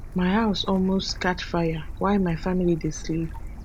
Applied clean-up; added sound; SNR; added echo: none; Stream / Bird; 10 dB; none.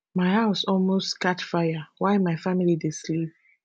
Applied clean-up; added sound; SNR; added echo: none; none; none; none.